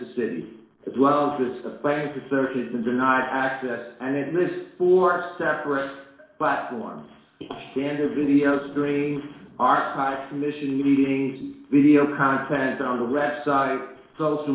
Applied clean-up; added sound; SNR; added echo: neural separator model SepFormer DNS4.